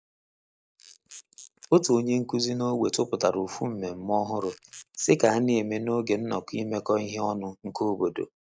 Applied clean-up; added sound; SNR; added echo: neural mask model Resemble Enhance denoiser.